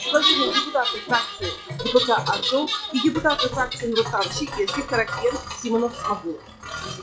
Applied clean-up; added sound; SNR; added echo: classical method log-MMSE.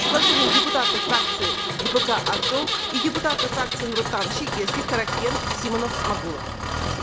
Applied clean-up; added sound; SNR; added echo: none; Engine; -3 dB; none.